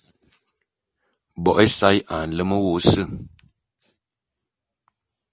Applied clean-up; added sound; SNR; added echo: none; none; none; none.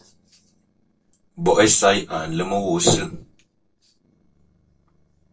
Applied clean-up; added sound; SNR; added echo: neural separator model SepFormer DNS4.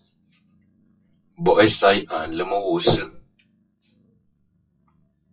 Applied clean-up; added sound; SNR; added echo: classical method WPE with log-MMSE.